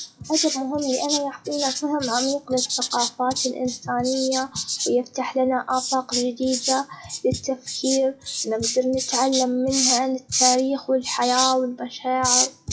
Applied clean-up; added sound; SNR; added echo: classical method WPE with log-MMSE.